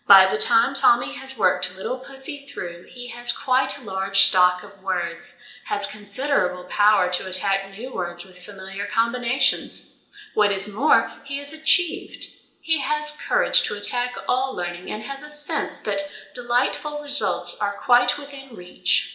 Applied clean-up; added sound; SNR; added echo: none; none; none; reverberation time 0.8 s.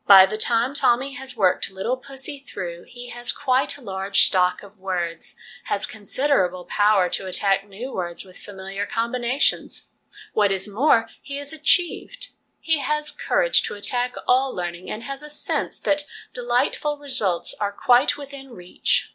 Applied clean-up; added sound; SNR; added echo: none; none; none; none.